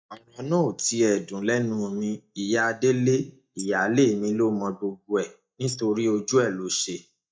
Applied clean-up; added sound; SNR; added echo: neural mask model DeepFilterNet 3.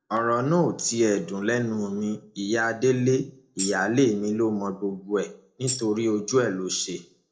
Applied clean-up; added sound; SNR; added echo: neural separator model SepFormer DNS4.